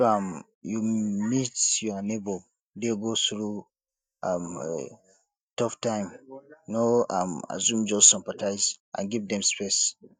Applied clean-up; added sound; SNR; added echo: neural mask model DeepFilterNet 3.